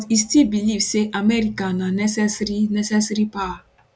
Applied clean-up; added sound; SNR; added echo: none; none; none; none.